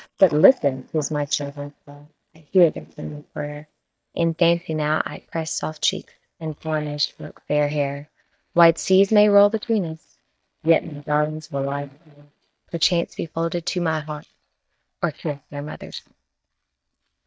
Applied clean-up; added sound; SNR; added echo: neural mask model DeepFilterNet 3.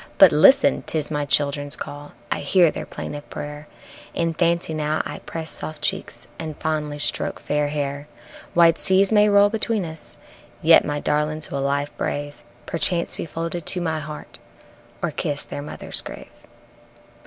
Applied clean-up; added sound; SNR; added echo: none; none; none; none.